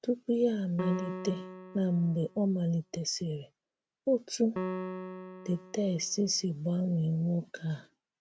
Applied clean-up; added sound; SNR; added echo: none; Piano; 11 dB; none.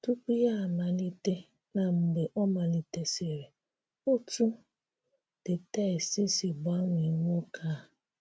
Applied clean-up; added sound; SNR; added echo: none; none; none; none.